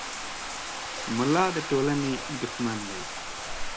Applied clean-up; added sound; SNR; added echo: none; Bathtub (filling or washing); 5 dB; none.